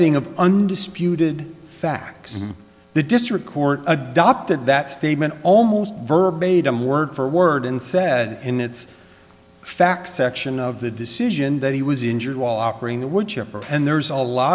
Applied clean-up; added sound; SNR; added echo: none; none; none; none.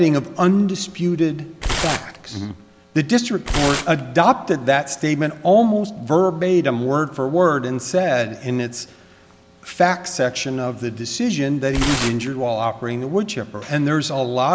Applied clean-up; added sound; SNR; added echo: none; Tearing; 7 dB; none.